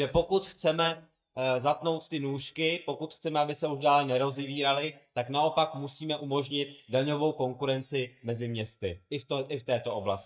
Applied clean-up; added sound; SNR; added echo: neural mask model DeepFilterNet 3.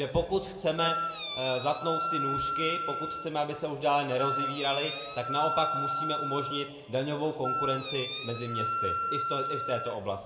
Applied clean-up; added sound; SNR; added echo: none; Wind instrument, woodwind instrument; 1 dB; reverberation time 1.3 s.